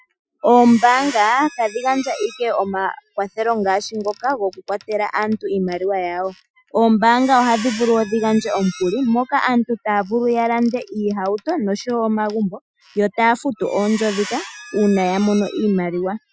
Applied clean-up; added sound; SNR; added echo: classical method Wiener filter.